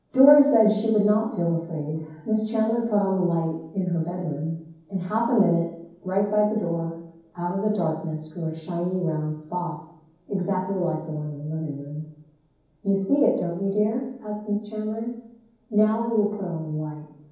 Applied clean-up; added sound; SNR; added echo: none; none; none; reverberation time 0.9 s.